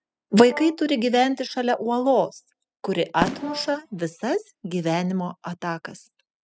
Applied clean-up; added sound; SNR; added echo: classical method spectral subtraction.